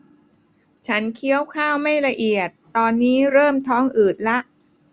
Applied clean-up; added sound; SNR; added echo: none; none; none; none.